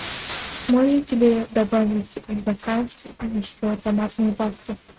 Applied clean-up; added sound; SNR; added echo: neural mask model RNNoise.